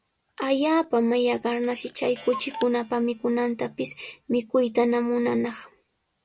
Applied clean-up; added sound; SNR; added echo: none; Clock; 18 dB; none.